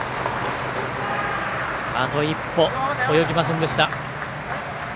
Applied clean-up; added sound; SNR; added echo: none; none; none; none.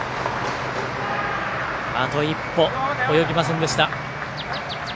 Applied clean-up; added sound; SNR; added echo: none; Bird; 20 dB; none.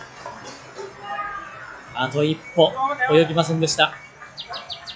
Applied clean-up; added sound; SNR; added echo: classical method log-MMSE.